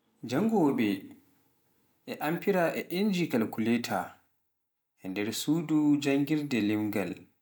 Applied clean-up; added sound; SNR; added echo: none; none; none; none.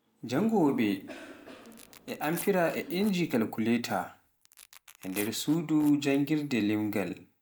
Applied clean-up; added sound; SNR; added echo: none; Cough + Tearing; 18 dB; none.